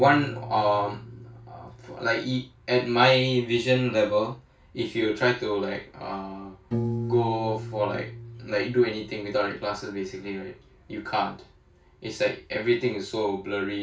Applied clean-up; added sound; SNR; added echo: none; Piano; 13 dB; reverberation time 0.3 s.